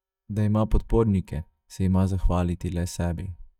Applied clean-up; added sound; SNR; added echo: neural mask model DeepFilterNet 3.